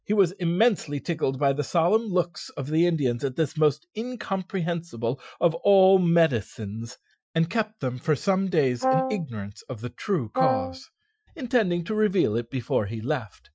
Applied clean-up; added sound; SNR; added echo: classical method Wiener filter.